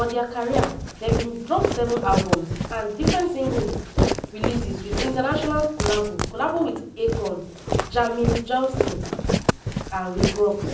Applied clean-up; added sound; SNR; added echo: none; Walk, footsteps; 0 dB; reverberation time 0.6 s.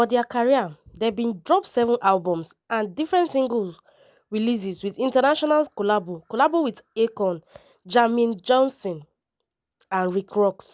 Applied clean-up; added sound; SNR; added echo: none; none; none; none.